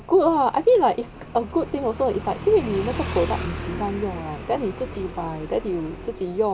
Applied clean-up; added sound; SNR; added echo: none; Motorcycle; 11 dB; none.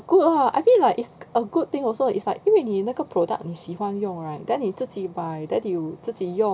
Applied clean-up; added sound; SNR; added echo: none; none; none; none.